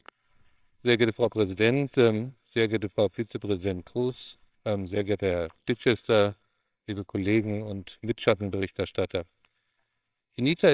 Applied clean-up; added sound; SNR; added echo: neural separator model SepFormer WHAMR!.